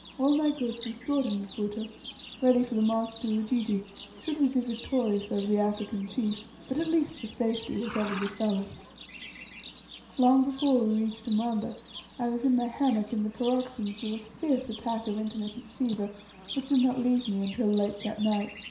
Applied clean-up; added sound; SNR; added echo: none; Livestock, farm animals, working animals; 15 dB; reverberation time 0.5 s.